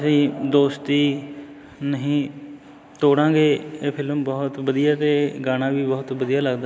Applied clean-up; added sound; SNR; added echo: none; none; none; none.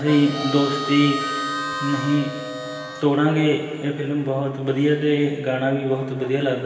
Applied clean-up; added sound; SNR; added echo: none; Harmonica; 8 dB; reverberation time 2.4 s.